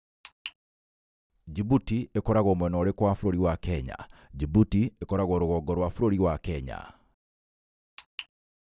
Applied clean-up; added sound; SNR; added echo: none; none; none; none.